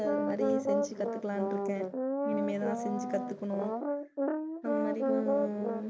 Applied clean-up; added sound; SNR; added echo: none; Brass instrument; -3 dB; none.